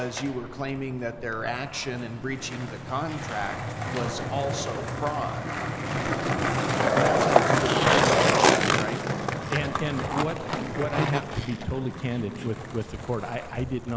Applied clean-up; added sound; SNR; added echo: none; Skateboard; -5 dB; none.